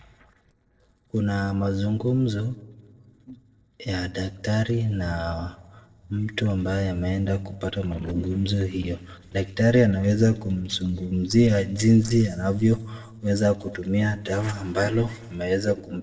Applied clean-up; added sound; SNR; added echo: neural separator model SepFormer DNS4.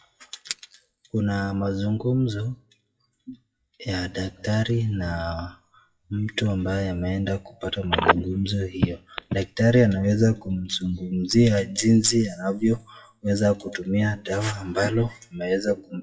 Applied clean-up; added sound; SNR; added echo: classical method WPE with log-MMSE.